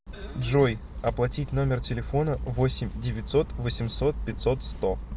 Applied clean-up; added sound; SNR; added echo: none; none; none; none.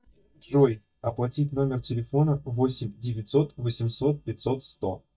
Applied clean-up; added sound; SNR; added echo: neural mask model DeepFilterNet 3.